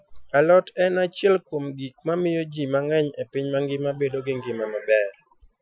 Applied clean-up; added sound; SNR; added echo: classical method Wiener filter.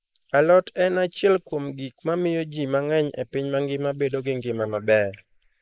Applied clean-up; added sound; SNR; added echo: neural mask model Resemble Enhance denoiser.